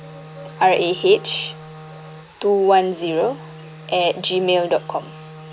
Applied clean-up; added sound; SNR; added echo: none; Wind instrument, woodwind instrument; 18 dB; none.